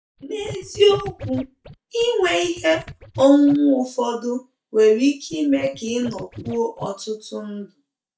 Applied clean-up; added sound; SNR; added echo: neural mask model DeepFilterNet 3.